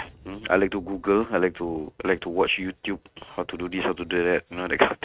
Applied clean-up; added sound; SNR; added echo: neural mask model RNNoise.